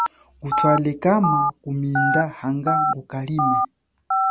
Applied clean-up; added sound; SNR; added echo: none; Telephone; 0 dB; none.